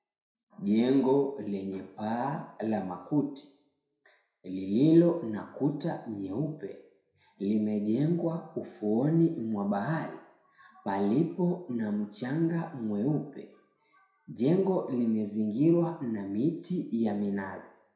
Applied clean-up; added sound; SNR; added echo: none; none; none; reverberation time 0.5 s.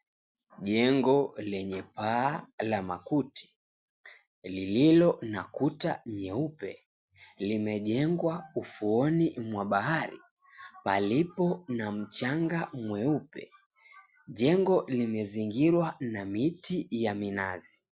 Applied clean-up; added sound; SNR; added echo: none; none; none; none.